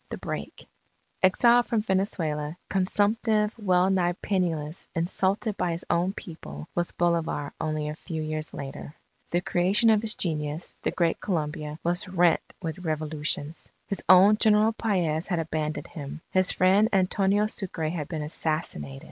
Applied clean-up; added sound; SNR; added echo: none; none; none; none.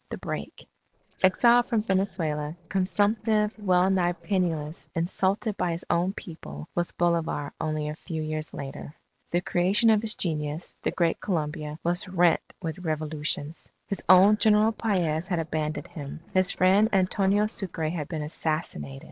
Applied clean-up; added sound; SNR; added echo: neural separator model SepFormer DNS4.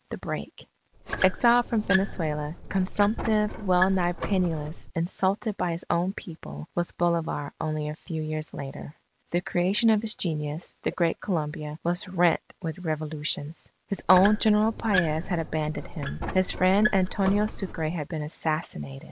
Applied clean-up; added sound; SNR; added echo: none; Squeak; 7 dB; none.